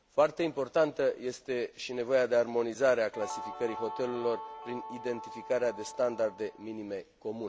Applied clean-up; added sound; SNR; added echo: none; Guitar; 12 dB; none.